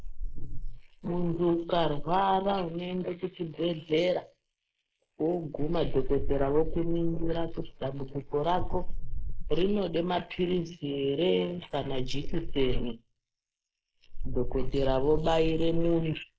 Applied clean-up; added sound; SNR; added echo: neural mask model Resemble Enhance denoiser.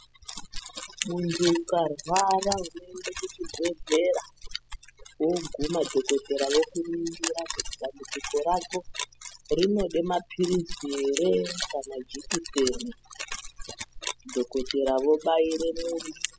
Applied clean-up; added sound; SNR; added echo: classical method spectral subtraction.